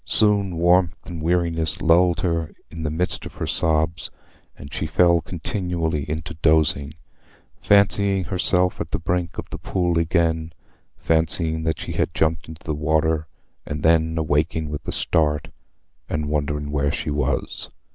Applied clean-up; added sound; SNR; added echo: none; none; none; none.